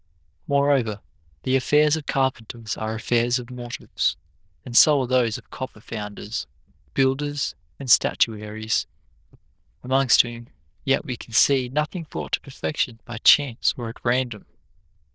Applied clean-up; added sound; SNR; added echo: neural diffusion model UNIVERSE++.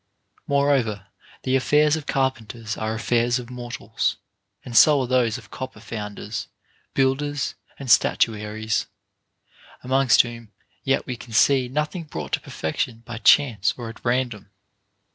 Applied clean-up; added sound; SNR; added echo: none; none; none; none.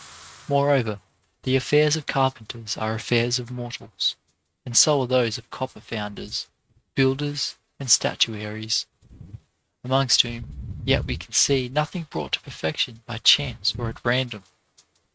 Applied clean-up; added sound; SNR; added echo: neural mask model RNNoise.